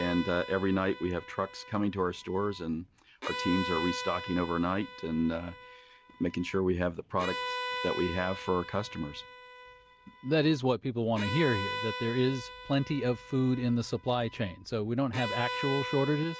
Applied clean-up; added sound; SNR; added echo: none; Bowed string instrument; 9 dB; none.